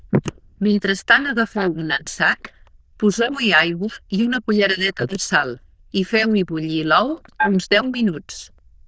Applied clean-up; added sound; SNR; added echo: neural diffusion model UNIVERSE++.